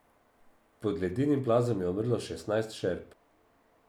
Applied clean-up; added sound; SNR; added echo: none; none; none; none.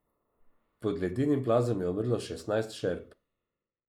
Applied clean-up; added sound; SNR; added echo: neural mask model Resemble Enhance denoiser.